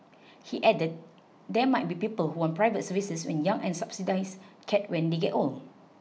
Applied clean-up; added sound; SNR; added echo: none; none; none; none.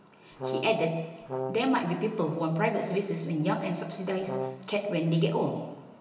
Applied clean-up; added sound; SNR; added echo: none; Brass instrument; 6 dB; reverberation time 1.4 s.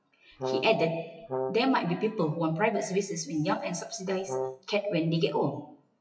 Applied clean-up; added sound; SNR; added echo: classical method WPE with log-MMSE.